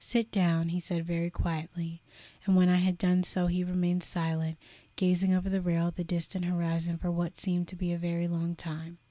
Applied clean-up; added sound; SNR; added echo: none; none; none; none.